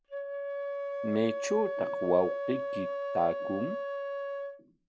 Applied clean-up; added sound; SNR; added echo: none; Wind instrument, woodwind instrument; 2 dB; none.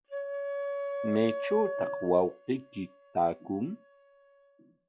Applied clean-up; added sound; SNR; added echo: classical method log-MMSE.